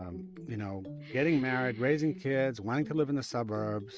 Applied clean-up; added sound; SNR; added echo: neural mask model RNNoise.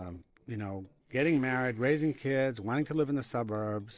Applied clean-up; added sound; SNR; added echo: neural separator model SepFormer DNS4.